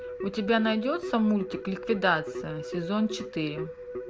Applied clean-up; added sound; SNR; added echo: none; Keyboard (musical); 9 dB; none.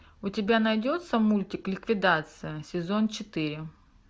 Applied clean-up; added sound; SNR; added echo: none; none; none; none.